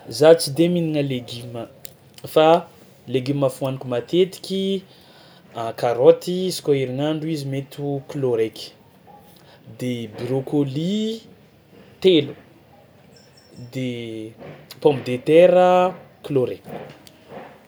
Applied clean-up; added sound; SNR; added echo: none; none; none; none.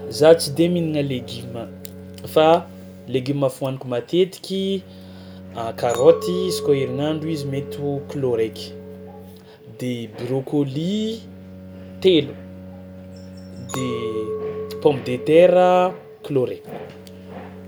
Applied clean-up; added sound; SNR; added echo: none; Bowed string instrument + Chink, clink; 13 dB; none.